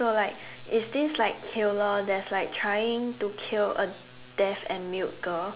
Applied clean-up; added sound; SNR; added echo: none; none; none; none.